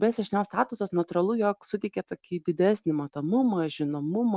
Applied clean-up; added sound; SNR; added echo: none; none; none; none.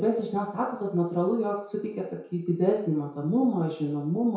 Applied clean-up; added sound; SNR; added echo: none; none; none; reverberation time 0.6 s.